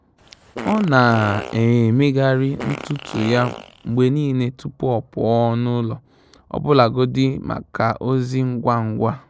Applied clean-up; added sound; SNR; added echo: none; Fart; 14 dB; none.